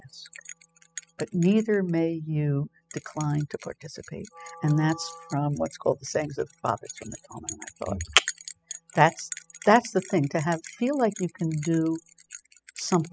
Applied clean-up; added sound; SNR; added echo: classical method spectral subtraction.